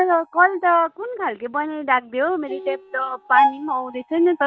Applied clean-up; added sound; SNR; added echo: neural mask model DeepFilterNet 3.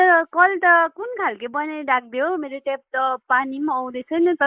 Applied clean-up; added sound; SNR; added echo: neural mask model Resemble Enhance denoiser.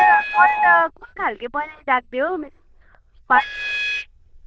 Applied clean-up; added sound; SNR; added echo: neural diffusion model UNIVERSE++.